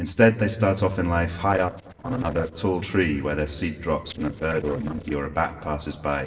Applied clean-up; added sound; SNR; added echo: neural separator model SepFormer DNS4.